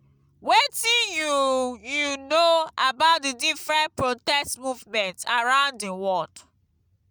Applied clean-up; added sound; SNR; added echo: none; none; none; none.